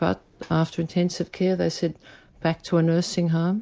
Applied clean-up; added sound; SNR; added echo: none; none; none; none.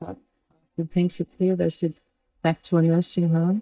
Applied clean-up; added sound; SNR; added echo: neural mask model DeepFilterNet 3.